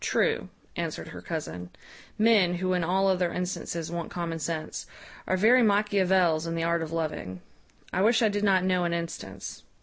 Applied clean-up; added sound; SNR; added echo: none; none; none; none.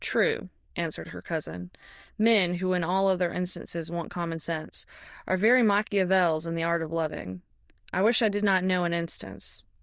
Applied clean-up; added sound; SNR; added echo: neural diffusion model UNIVERSE++.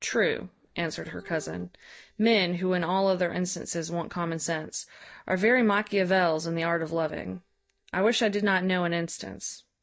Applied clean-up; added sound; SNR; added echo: neural mask model DeepFilterNet 3.